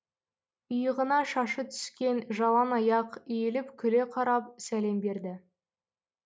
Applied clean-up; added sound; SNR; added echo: none; none; none; none.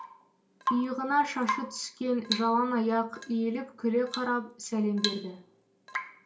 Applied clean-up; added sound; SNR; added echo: none; Drip / Water tap, faucet / Rain; 8 dB; reverberation time 0.2 s.